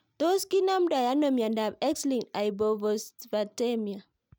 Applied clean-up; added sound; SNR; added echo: none; none; none; none.